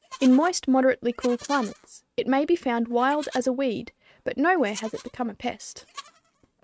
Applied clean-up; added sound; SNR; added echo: neural mask model RNNoise.